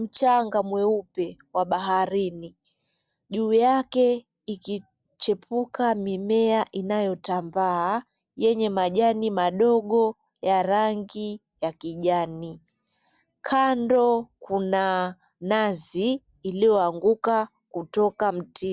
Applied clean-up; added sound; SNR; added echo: none; none; none; none.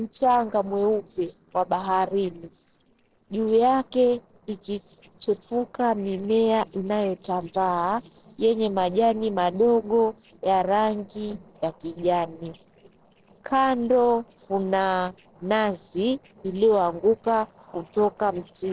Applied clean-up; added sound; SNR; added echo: neural separator model SepFormer DNS4.